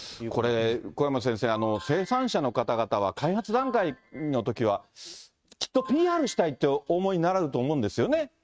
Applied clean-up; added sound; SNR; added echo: neural mask model RNNoise.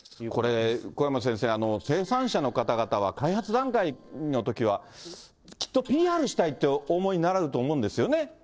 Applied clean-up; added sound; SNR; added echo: neural separator model SepFormer DNS4.